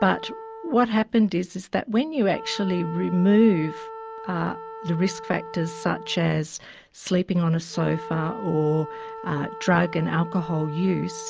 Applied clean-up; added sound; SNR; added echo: none; Wind instrument, woodwind instrument; 14 dB; none.